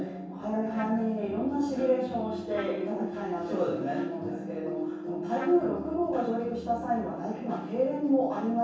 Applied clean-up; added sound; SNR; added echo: none; Trumpet; 18 dB; reverberation time 0.7 s.